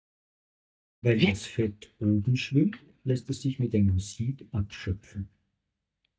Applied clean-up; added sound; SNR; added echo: neural mask model DeepFilterNet 3.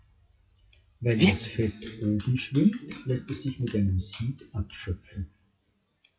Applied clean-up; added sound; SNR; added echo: classical method WPE with log-MMSE.